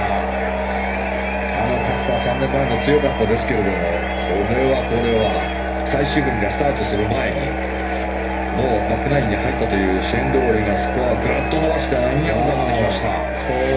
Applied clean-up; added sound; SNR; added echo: none; Musical instrument; 6 dB; reverberation time 0.3 s.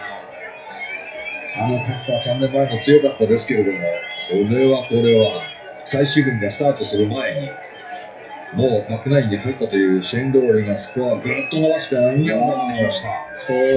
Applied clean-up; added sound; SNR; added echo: classical method WPE with log-MMSE.